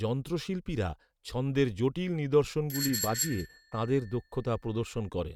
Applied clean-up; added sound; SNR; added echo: neural mask model RNNoise.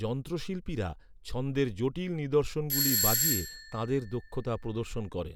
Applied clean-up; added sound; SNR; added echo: none; Doorbell; 0 dB; none.